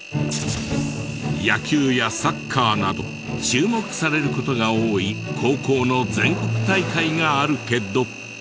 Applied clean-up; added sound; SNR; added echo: none; Engine; 16 dB; none.